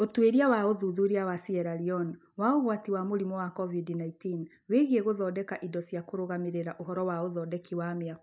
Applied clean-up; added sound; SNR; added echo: none; none; none; none.